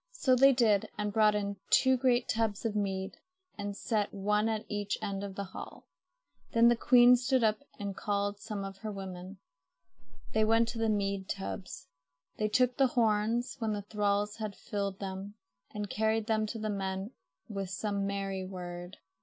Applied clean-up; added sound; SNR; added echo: none; none; none; none.